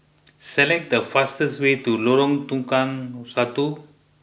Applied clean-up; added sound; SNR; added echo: none; none; none; none.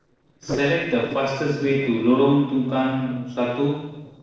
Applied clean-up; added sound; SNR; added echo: neural separator model SepFormer DNS4.